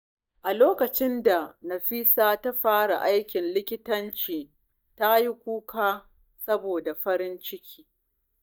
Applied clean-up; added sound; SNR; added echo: neural mask model DeepFilterNet 3.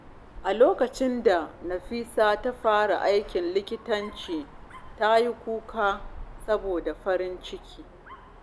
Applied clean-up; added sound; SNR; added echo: none; Dog; 18 dB; none.